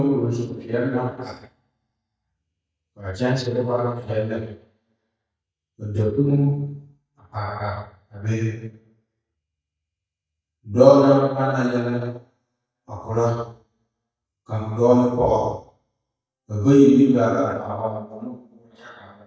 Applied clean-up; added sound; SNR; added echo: neural mask model DeepFilterNet 3.